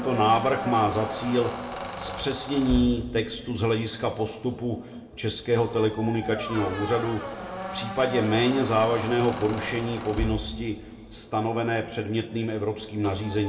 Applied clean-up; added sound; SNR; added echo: none; Squeak; 10 dB; reverberation time 1.6 s.